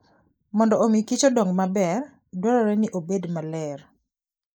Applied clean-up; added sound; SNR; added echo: neural mask model Resemble Enhance denoiser.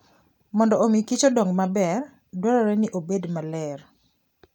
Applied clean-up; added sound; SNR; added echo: none; none; none; none.